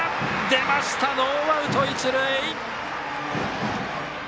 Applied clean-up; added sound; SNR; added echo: none; none; none; none.